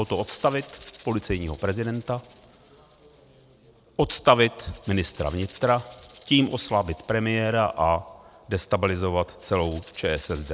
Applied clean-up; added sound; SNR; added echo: none; Rattle (instrument); 18 dB; none.